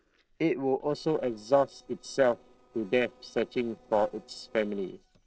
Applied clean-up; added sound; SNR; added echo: neural separator model SepFormer DNS4.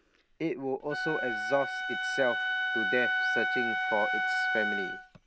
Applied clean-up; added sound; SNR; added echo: none; Wind instrument, woodwind instrument; -3 dB; none.